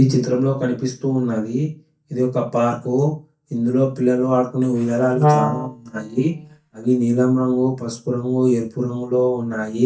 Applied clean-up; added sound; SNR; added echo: neural mask model DeepFilterNet 3.